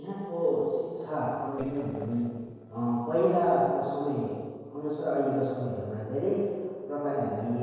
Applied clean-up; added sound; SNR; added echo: neural separator model SepFormer DNS4.